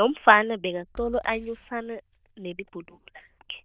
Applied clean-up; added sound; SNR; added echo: neural diffusion model UNIVERSE++.